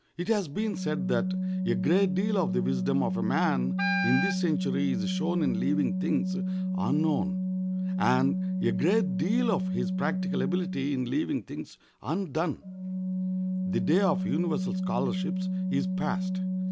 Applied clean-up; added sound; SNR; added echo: none; Organ + Wind instrument, woodwind instrument; 0 dB; none.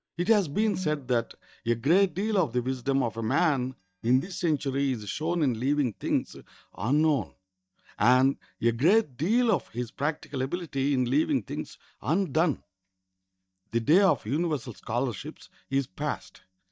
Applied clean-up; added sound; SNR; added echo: neural mask model DeepFilterNet 3.